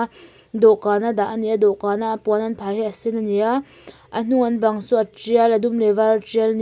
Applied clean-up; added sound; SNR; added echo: none; none; none; none.